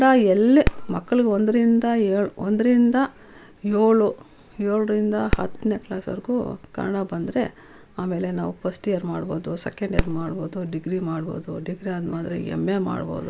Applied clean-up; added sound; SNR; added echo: none; Fireworks; 11 dB; none.